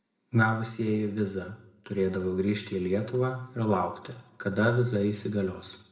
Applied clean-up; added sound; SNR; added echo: none; none; none; reverberation time 0.7 s.